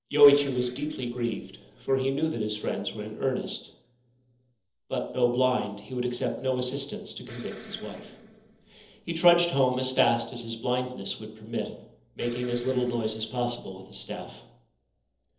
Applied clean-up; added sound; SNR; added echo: neural separator model SepFormer DNS4.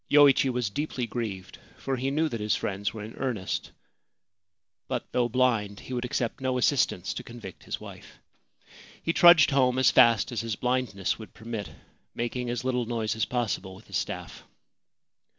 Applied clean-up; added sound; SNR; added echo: none; none; none; none.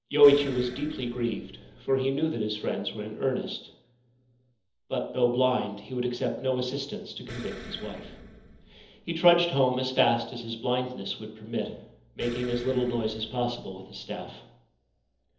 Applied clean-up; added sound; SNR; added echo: none; Explosion; 17 dB; reverberation time 0.7 s.